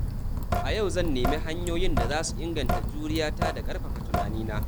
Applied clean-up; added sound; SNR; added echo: none; Drip / Sink (filling or washing); -4 dB; none.